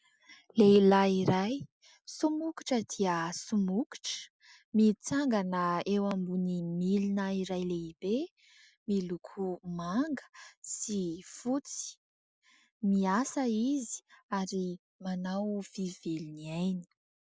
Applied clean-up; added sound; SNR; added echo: none; none; none; none.